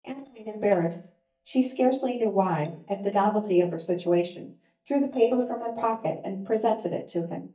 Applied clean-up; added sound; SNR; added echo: neural mask model DeepFilterNet 3.